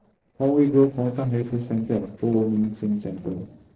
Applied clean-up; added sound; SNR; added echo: neural separator model SepFormer DNS4.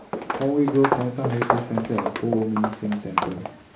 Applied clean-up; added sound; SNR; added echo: none; Walk, footsteps; 3 dB; reverberation time 0.5 s.